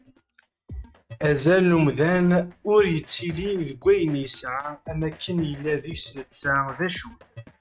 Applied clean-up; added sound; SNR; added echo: neural mask model RNNoise.